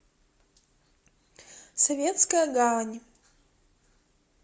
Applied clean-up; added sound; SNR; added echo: none; none; none; none.